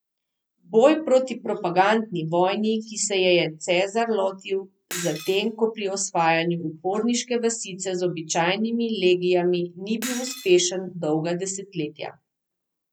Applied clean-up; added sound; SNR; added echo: none; Shatter; 16 dB; none.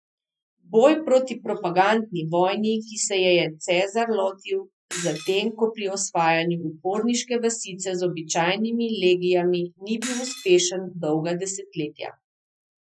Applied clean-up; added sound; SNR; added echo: classical method Wiener filter.